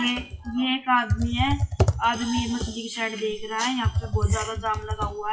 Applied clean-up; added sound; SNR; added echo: classical method WPE with log-MMSE.